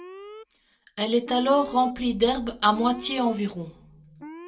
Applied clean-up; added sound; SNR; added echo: none; Alarm; 18 dB; reverberation time 0.1 s.